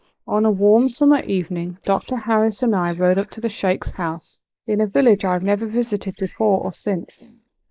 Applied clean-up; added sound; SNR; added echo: neural mask model Resemble Enhance denoiser.